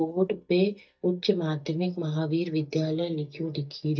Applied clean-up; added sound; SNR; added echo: neural mask model DeepFilterNet 3.